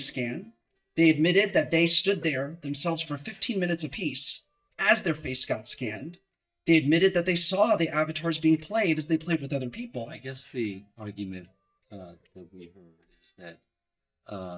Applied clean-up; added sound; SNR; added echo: neural mask model DeepFilterNet 3.